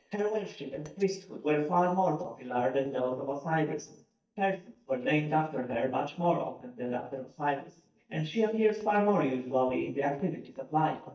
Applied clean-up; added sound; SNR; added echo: neural mask model DeepFilterNet 3.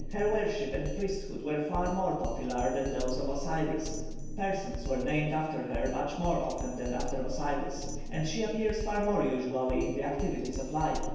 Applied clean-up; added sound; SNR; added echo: none; Drum kit; 5 dB; reverberation time 1.2 s.